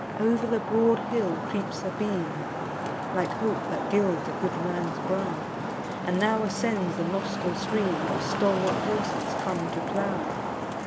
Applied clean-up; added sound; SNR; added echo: none; Traffic noise, roadway noise; 2 dB; none.